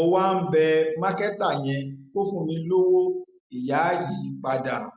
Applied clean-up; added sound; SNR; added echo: none; none; none; none.